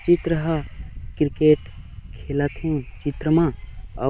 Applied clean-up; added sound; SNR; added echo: none; Subway, metro, underground / Wind; 12 dB; none.